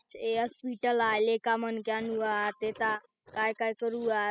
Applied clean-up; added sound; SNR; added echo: classical method spectral subtraction.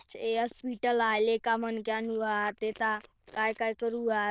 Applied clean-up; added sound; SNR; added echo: neural diffusion model UNIVERSE++.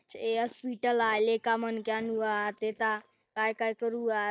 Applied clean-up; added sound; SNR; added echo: neural mask model DeepFilterNet 3.